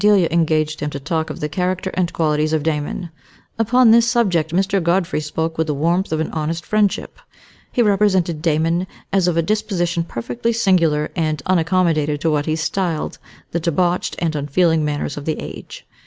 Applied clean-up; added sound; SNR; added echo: none; none; none; none.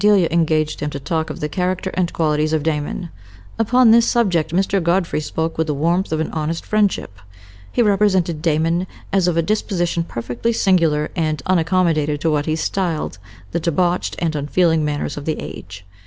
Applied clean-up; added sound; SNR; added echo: none; Mechanical fan; 19 dB; none.